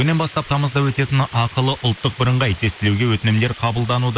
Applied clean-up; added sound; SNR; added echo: neural mask model Resemble Enhance denoiser.